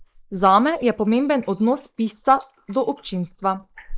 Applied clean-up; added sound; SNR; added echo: neural mask model Resemble Enhance denoiser.